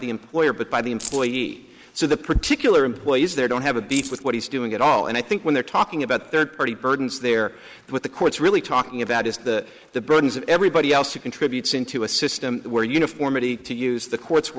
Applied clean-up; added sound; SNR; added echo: neural mask model Resemble Enhance denoiser.